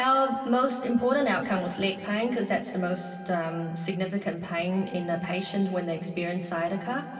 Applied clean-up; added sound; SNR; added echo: none; Wind instrument, woodwind instrument; 19 dB; reverberation time 2.3 s.